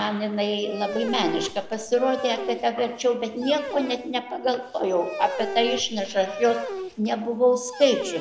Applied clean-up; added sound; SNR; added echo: none; Dog; 10 dB; none.